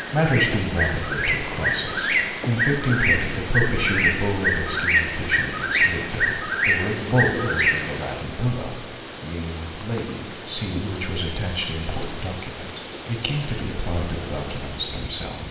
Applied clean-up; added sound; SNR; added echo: none; Bird; 0 dB; reverberation time 1.2 s.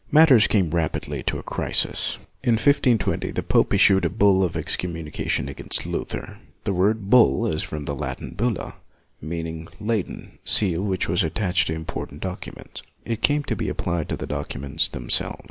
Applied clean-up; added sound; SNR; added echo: none; none; none; none.